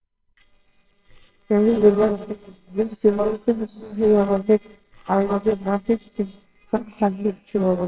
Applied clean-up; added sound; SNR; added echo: neural separator model SepFormer WHAMR!.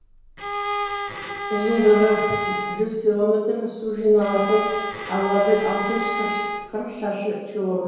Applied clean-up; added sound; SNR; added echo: none; Bowed string instrument; 6 dB; reverberation time 1.2 s.